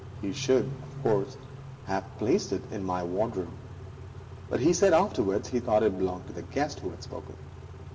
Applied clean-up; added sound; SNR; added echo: none; Idling / Accelerating, revving, vroom / Car; 12 dB; reverberation time 0.6 s.